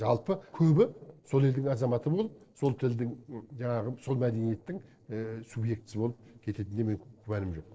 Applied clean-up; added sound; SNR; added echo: neural separator model SepFormer DNS4.